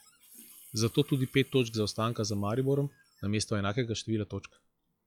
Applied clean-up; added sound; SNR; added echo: classical method log-MMSE.